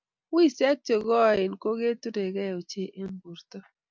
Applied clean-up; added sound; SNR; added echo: none; none; none; none.